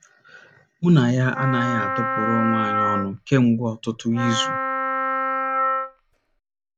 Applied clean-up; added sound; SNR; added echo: none; Wind instrument, woodwind instrument; 1 dB; none.